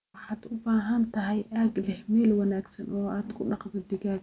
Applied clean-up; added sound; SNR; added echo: none; none; none; none.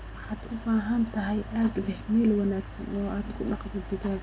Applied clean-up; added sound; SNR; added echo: none; Mechanical fan; 11 dB; none.